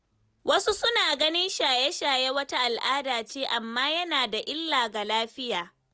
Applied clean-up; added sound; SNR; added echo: none; none; none; none.